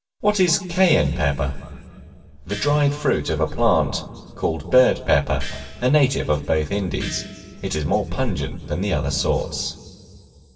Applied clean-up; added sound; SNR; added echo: none; Gong; 18 dB; reverberation time 2.6 s.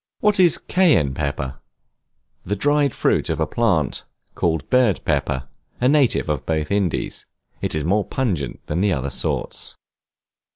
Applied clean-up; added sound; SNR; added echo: none; none; none; none.